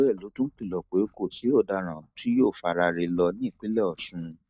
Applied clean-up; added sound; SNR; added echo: neural mask model DeepFilterNet 3.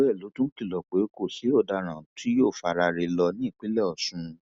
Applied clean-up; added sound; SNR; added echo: none; none; none; none.